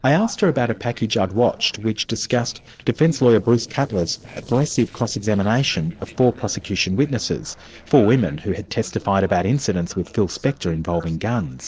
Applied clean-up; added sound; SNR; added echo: neural separator model SepFormer DNS4.